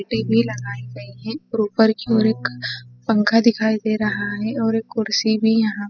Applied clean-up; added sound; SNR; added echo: classical method spectral subtraction.